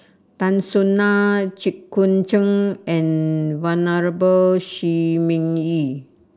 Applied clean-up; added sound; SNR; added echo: none; none; none; none.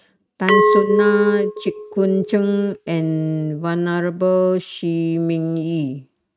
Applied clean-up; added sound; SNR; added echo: neural mask model RNNoise.